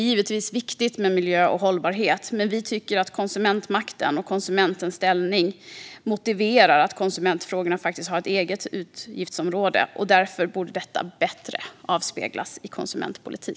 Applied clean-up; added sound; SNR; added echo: none; none; none; none.